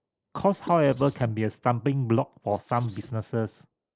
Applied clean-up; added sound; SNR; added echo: neural mask model Resemble Enhance denoiser.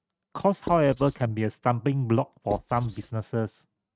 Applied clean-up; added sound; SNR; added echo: neural mask model RNNoise.